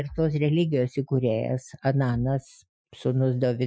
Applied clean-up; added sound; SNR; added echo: classical method Wiener filter.